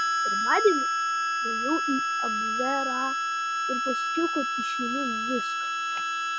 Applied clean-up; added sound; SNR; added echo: none; Harmonica; -4 dB; none.